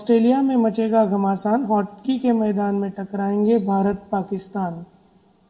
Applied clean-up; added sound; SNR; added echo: none; none; none; reverberation time 0.8 s.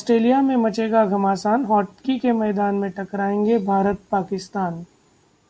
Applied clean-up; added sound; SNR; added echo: none; none; none; none.